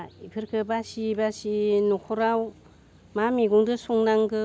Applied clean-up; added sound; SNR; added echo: none; none; none; none.